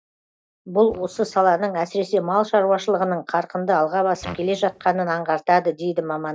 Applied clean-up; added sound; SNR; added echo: neural mask model DeepFilterNet 3.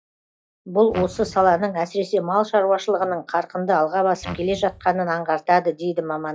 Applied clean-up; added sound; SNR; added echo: classical method log-MMSE.